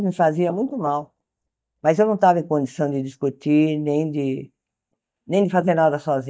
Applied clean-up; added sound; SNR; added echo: neural mask model DeepFilterNet 3.